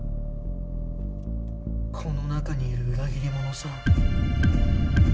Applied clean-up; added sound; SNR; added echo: none; none; none; none.